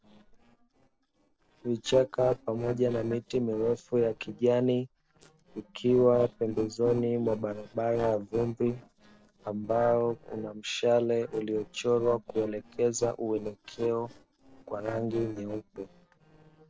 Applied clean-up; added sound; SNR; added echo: neural separator model SepFormer DNS4.